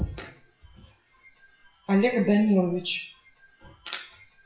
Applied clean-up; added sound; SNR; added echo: classical method WPE with log-MMSE.